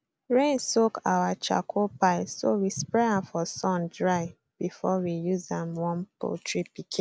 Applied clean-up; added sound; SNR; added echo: none; none; none; none.